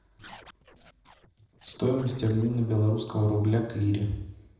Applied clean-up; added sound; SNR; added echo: neural separator model SepFormer DNS4.